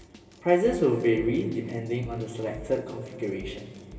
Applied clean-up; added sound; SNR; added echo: none; Drum kit; 20 dB; reverberation time 2.8 s.